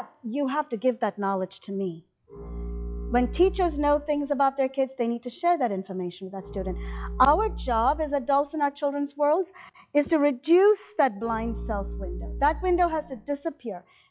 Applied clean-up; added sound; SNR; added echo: classical method log-MMSE.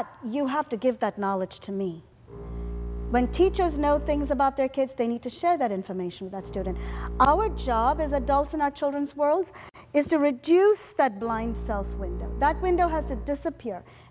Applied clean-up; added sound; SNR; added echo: none; Bowed string instrument; 8 dB; none.